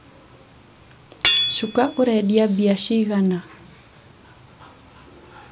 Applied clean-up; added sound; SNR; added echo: none; Hammer / Chink, clink; 6 dB; none.